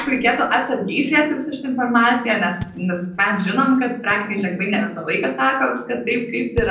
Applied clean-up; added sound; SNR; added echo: none; Fireworks; 19 dB; reverberation time 0.6 s.